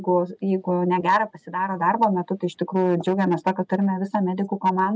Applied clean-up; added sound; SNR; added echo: none; none; none; none.